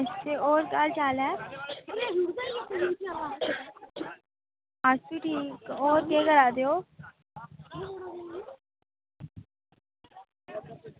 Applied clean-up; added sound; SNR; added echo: none; none; none; none.